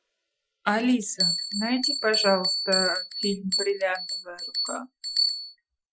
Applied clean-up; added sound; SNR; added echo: classical method Wiener filter.